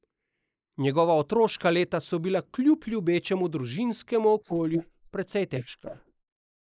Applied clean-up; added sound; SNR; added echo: neural mask model Resemble Enhance denoiser.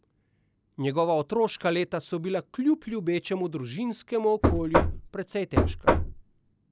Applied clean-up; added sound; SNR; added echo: none; Knock; -3 dB; none.